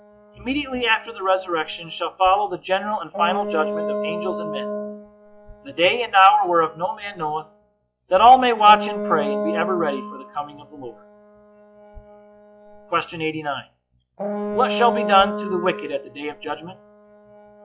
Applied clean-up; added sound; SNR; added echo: classical method log-MMSE.